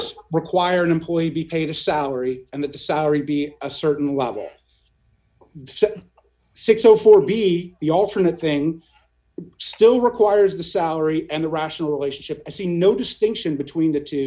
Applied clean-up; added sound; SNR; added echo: none; none; none; none.